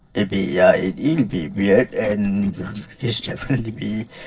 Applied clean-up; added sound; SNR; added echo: neural separator model SepFormer DNS4.